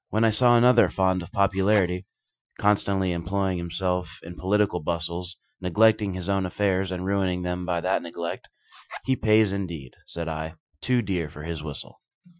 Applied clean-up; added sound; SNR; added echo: classical method Wiener filter.